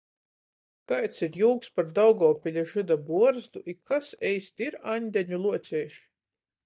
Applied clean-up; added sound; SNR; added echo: neural mask model DeepFilterNet 3.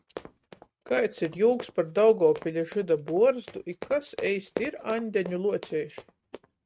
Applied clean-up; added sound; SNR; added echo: neural mask model RNNoise.